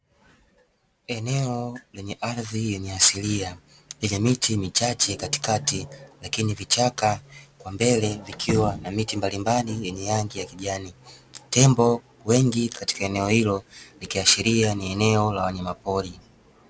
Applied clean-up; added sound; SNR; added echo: none; Slam; 10 dB; none.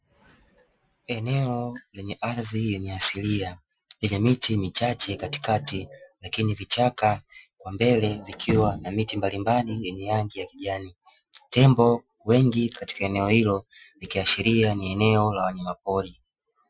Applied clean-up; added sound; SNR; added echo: classical method Wiener filter.